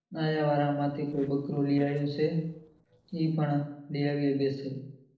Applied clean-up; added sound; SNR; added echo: neural separator model SepFormer DNS4.